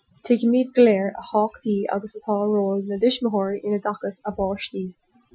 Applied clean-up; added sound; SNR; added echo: classical method Wiener filter.